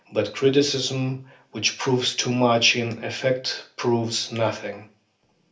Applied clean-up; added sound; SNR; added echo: none; none; none; reverberation time 0.3 s.